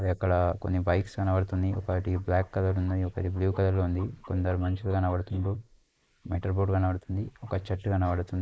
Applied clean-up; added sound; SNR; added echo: neural mask model Resemble Enhance denoiser.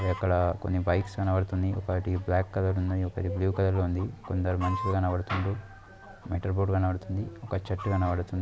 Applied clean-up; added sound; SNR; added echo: none; Chicken, rooster; 17 dB; none.